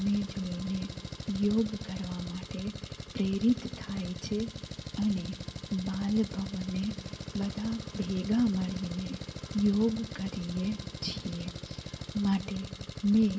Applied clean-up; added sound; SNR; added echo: none; Engine; 9 dB; reverberation time 1.7 s.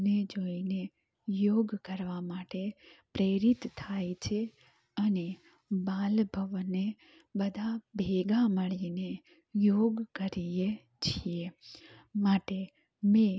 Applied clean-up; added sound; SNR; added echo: none; none; none; none.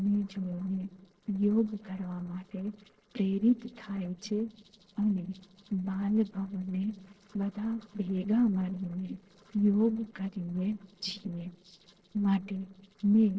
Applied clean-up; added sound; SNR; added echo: neural separator model SepFormer DNS4.